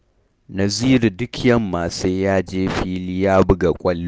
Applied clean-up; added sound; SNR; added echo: none; none; none; none.